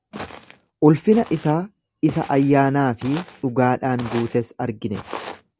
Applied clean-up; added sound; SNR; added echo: none; Walk, footsteps; 17 dB; none.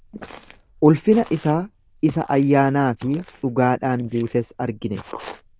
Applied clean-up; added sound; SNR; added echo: neural diffusion model UNIVERSE++.